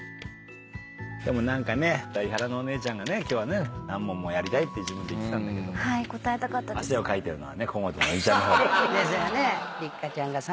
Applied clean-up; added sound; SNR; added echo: none; none; none; none.